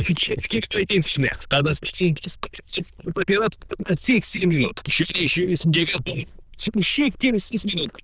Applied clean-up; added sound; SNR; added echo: neural diffusion model UNIVERSE++.